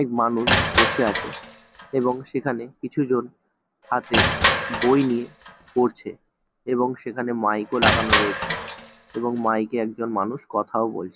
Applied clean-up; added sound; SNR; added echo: none; Crushing; 1 dB; none.